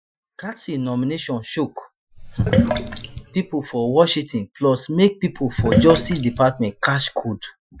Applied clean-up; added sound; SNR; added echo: classical method Wiener filter.